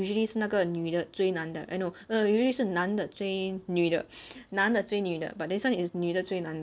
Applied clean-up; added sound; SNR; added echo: none; none; none; none.